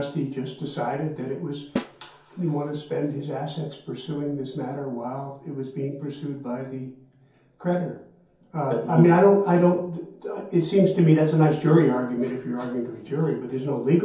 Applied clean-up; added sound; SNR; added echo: none; Snare drum; 12 dB; reverberation time 0.6 s.